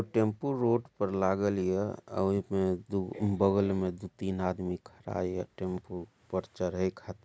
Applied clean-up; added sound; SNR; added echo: none; none; none; none.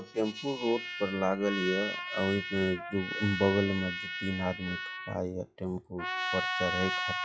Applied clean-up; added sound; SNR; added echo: classical method log-MMSE.